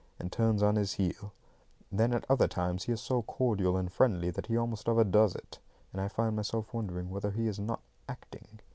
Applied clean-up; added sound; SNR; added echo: none; none; none; none.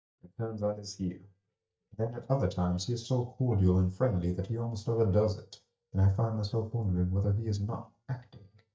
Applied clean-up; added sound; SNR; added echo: neural mask model DeepFilterNet 3.